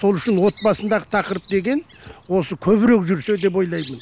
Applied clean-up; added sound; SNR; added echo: none; Bird vocalization, bird call, bird song; 17 dB; none.